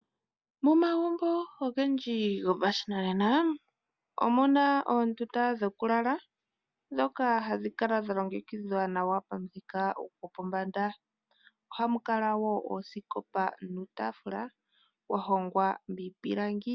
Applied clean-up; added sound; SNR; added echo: none; none; none; none.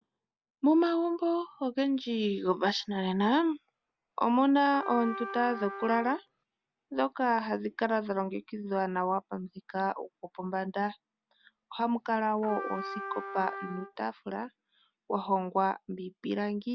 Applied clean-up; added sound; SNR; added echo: none; Trumpet; 11 dB; none.